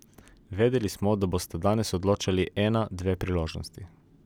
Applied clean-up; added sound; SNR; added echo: none; none; none; none.